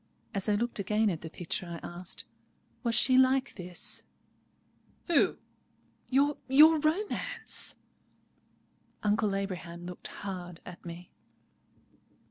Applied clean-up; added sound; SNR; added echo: none; none; none; none.